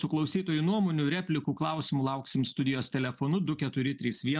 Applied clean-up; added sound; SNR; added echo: none; none; none; none.